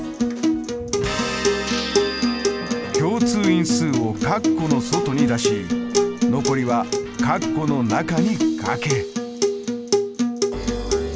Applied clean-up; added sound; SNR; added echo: none; Acoustic guitar; -3 dB; none.